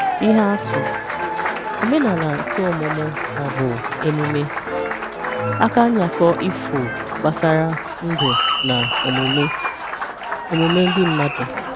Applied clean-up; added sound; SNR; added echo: none; Applause; 3 dB; none.